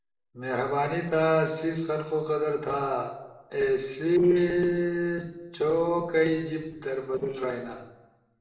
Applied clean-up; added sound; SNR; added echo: neural separator model SepFormer DNS4.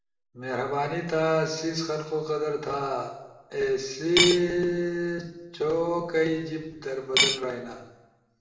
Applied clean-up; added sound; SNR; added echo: none; Cutlery, silverware / Dishes, pots, and pans; -3 dB; reverberation time 0.9 s.